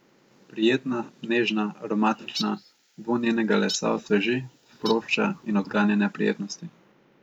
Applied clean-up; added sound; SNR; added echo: neural mask model Resemble Enhance denoiser.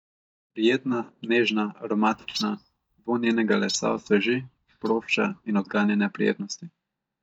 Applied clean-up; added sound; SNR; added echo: neural mask model DeepFilterNet 3.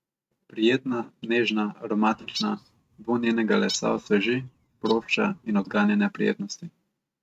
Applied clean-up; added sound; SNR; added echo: neural mask model RNNoise.